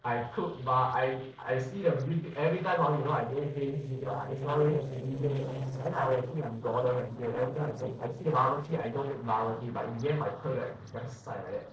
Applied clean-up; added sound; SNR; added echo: neural separator model SepFormer DNS4.